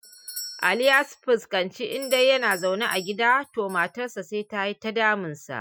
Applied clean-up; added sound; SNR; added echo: classical method Wiener filter.